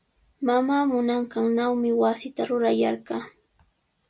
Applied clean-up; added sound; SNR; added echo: none; none; none; none.